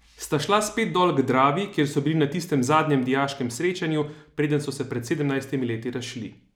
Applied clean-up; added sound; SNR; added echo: none; none; none; none.